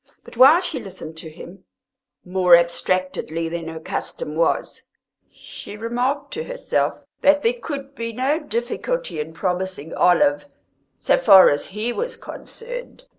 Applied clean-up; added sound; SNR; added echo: none; none; none; none.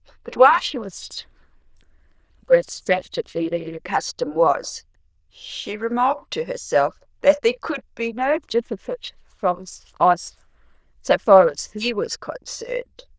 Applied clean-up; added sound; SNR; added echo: neural diffusion model UNIVERSE++.